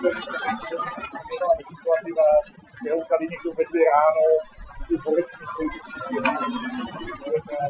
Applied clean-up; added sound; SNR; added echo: classical method Wiener filter.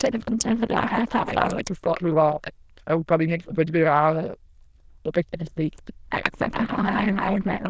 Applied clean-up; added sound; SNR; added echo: neural diffusion model UNIVERSE++.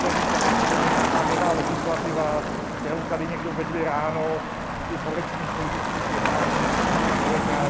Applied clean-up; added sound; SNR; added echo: none; Motor vehicle (road); -5 dB; none.